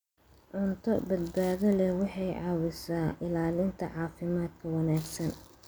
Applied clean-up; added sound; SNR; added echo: none; none; none; none.